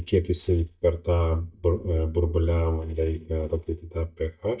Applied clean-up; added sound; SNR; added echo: neural mask model DeepFilterNet 3.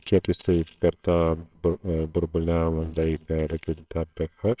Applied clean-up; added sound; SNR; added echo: neural separator model SepFormer WHAMR!.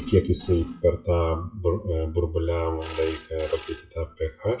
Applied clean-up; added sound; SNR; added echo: classical method WPE with log-MMSE.